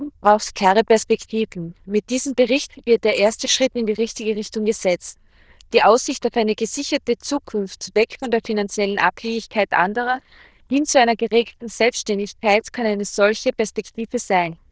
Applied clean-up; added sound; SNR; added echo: neural diffusion model UNIVERSE++.